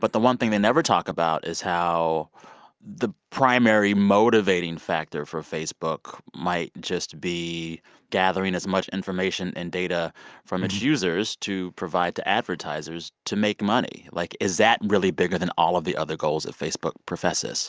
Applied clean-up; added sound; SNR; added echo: none; none; none; none.